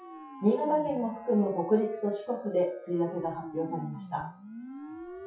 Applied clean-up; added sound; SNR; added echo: classical method WPE with log-MMSE.